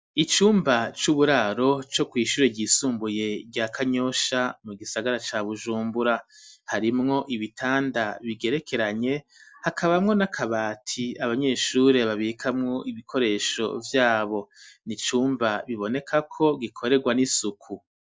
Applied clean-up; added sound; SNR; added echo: none; none; none; none.